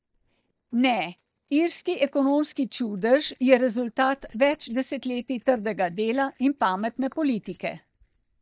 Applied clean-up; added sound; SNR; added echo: neural mask model DeepFilterNet 3.